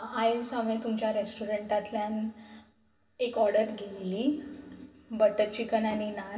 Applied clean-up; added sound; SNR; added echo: none; none; none; reverberation time 0.2 s.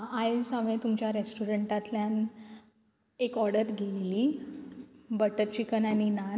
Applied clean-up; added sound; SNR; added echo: none; none; none; none.